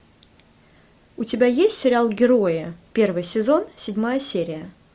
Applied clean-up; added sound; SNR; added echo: none; none; none; none.